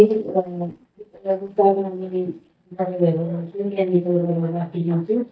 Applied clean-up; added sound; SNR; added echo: neural mask model DeepFilterNet 3.